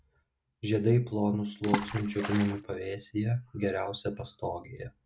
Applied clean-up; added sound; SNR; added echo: none; Water / Splash, splatter; 4 dB; none.